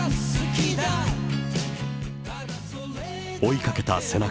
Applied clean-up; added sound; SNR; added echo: none; none; none; none.